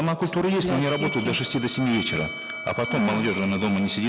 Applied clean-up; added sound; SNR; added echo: none; Alarm; 10 dB; none.